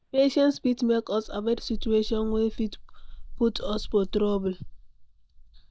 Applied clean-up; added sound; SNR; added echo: neural mask model DeepFilterNet 3.